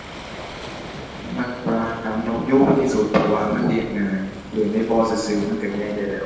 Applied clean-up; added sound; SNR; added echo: none; Waves, surf; 14 dB; reverberation time 1.1 s.